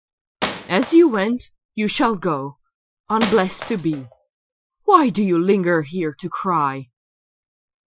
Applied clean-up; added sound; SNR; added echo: classical method Wiener filter.